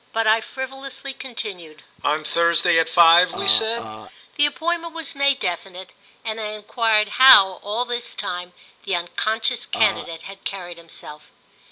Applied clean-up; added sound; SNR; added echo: none; Burping, eructation; 9 dB; none.